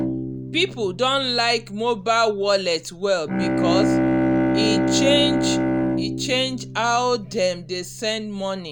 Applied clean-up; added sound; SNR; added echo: none; Bowed string instrument; 0 dB; none.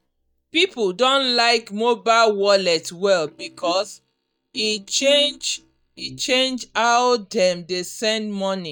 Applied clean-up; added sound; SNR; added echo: neural mask model DeepFilterNet 3.